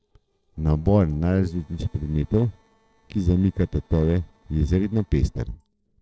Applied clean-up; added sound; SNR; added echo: neural separator model SepFormer DNS4.